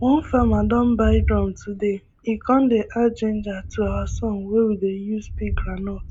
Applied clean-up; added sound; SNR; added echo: none; Thunder; 7 dB; none.